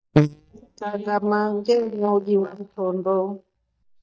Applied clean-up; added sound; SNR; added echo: neural mask model DeepFilterNet 3.